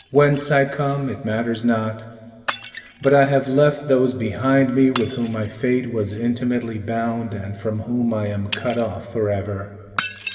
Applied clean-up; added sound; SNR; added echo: none; Shatter; 14 dB; reverberation time 1.9 s.